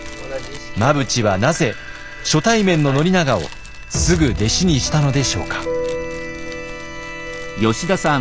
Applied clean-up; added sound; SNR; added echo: none; Fire; 14 dB; none.